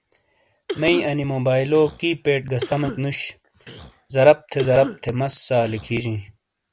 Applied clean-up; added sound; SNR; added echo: none; Cough; 14 dB; none.